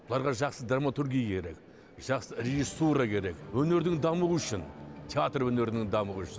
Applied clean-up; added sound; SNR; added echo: none; none; none; none.